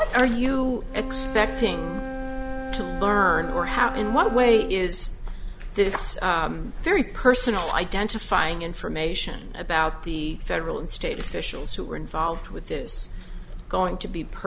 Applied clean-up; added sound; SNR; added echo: none; Wind instrument, woodwind instrument; 14 dB; none.